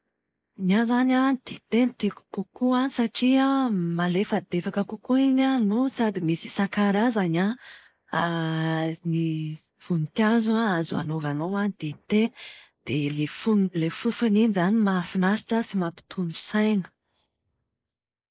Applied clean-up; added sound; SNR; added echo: neural mask model Resemble Enhance denoiser.